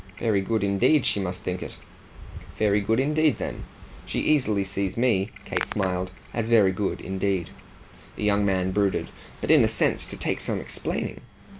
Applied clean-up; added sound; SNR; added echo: none; Hands; 15 dB; none.